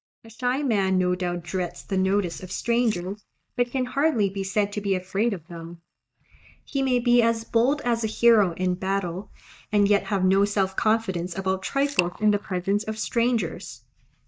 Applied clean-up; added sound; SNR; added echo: neural mask model DeepFilterNet 3.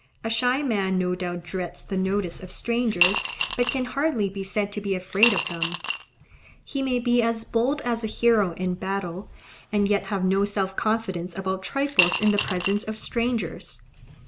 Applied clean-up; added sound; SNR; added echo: none; Coin (dropping) / Glass; -2 dB; none.